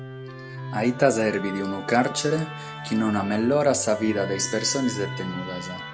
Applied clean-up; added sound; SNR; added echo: none; Musical instrument; 11 dB; none.